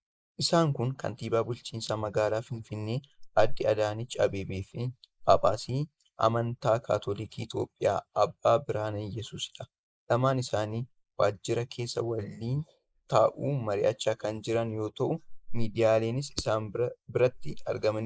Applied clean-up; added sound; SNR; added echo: neural mask model Resemble Enhance denoiser.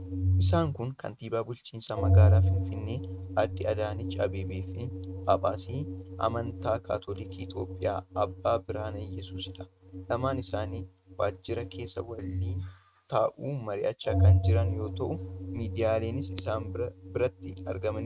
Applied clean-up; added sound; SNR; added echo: neural mask model RNNoise.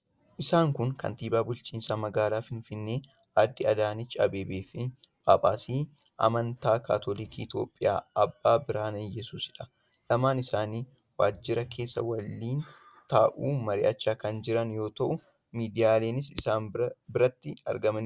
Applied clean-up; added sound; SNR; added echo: none; none; none; none.